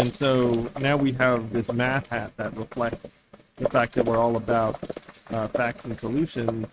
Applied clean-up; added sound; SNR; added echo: neural mask model RNNoise.